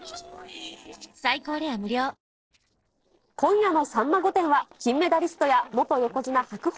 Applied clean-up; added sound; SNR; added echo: neural separator model SepFormer DNS4.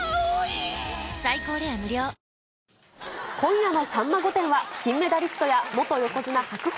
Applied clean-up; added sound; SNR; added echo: none; none; none; none.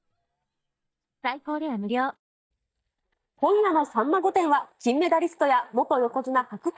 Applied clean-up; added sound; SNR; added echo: neural mask model DeepFilterNet 3.